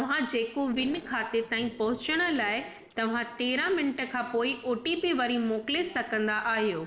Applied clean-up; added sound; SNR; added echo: neural separator model SepFormer DNS4.